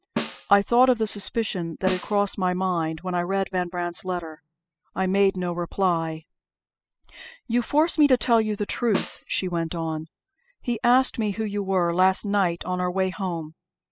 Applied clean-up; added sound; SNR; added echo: classical method spectral subtraction.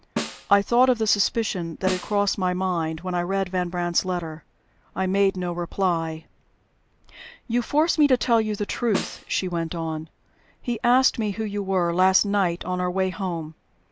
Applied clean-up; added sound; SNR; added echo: none; Snare drum; 11 dB; none.